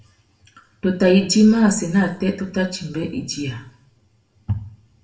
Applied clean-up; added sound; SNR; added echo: none; none; none; reverberation time 0.5 s.